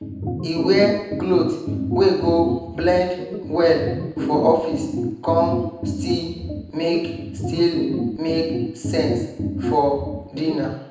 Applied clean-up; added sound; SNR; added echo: none; Organ; 4 dB; reverberation time 0.8 s.